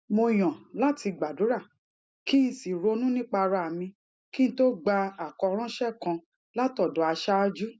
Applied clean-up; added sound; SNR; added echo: none; none; none; none.